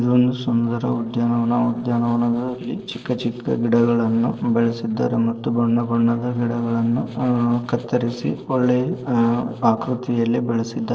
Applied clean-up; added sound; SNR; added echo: neural separator model SepFormer DNS4.